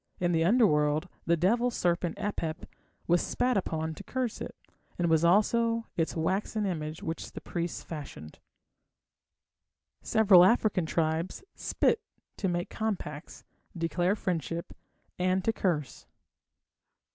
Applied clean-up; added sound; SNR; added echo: none; none; none; none.